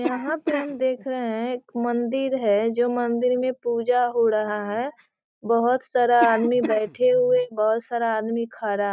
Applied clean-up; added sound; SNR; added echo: neural mask model RNNoise.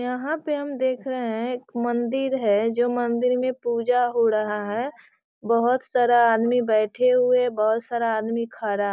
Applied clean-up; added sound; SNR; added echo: none; none; none; none.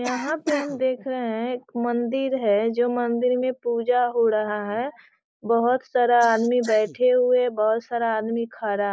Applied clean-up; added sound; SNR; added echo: neural mask model Resemble Enhance denoiser.